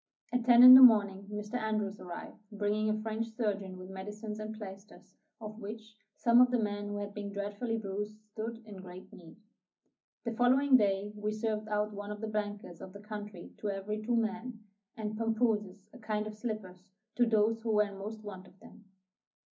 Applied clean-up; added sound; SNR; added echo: none; none; none; reverberation time 0.4 s.